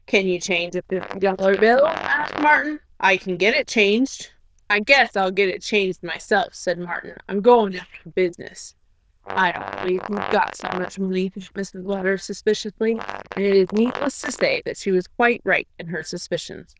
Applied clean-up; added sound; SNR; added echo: neural diffusion model UNIVERSE++.